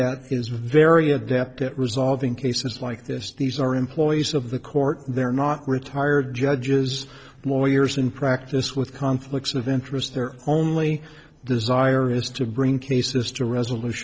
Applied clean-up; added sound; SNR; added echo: neural separator model SepFormer DNS4.